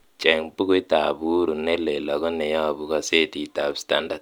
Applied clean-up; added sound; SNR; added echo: none; none; none; none.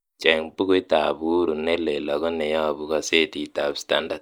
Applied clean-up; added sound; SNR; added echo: neural mask model Resemble Enhance denoiser.